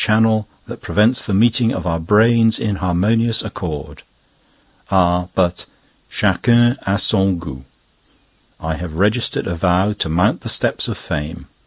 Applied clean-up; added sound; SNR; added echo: none; none; none; none.